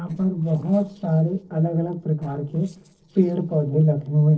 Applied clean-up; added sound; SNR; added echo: neural separator model SepFormer DNS4.